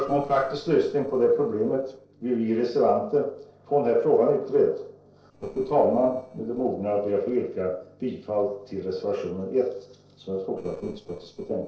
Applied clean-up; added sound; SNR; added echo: neural separator model SepFormer DNS4.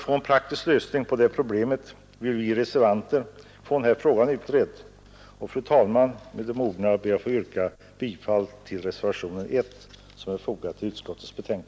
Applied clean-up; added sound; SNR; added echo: none; none; none; none.